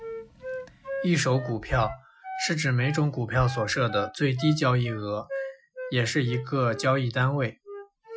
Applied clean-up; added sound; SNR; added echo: classical method Wiener filter.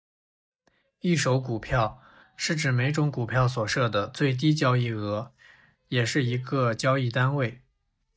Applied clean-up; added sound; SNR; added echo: neural mask model DeepFilterNet 3.